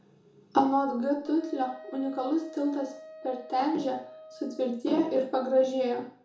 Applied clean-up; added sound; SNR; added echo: none; Wind instrument, woodwind instrument; 20 dB; reverberation time 0.7 s.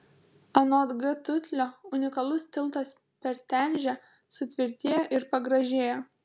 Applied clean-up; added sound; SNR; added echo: none; none; none; none.